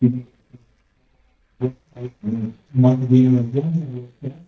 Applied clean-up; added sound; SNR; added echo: neural mask model DeepFilterNet 3.